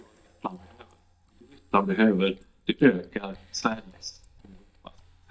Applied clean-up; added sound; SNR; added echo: neural mask model DeepFilterNet 3.